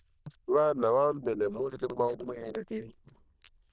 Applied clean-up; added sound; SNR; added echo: neural diffusion model UNIVERSE++.